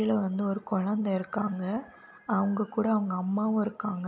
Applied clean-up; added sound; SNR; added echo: none; none; none; none.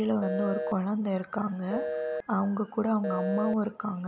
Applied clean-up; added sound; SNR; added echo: none; Telephone; 5 dB; none.